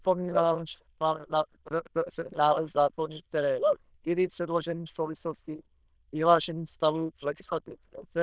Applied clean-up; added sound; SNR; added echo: neural diffusion model UNIVERSE++.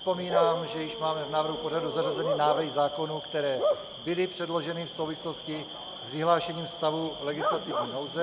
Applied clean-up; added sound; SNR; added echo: none; Bark / Cricket; 4 dB; none.